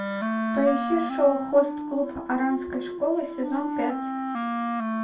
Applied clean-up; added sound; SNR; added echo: none; Wind instrument, woodwind instrument; 3 dB; reverberation time 0.2 s.